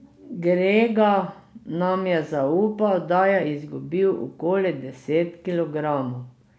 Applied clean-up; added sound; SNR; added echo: none; none; none; none.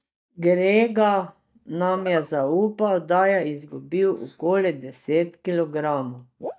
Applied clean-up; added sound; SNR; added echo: neural mask model DeepFilterNet 3.